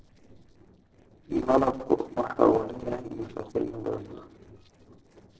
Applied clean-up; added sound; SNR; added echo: neural separator model SepFormer DNS4.